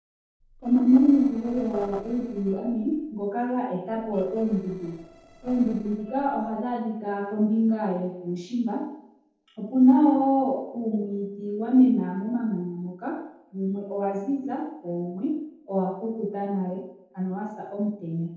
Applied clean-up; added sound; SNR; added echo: neural separator model SepFormer DNS4.